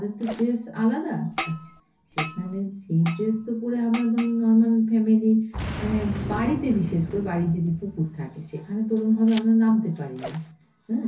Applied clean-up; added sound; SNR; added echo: none; Boom; 13 dB; reverberation time 0.3 s.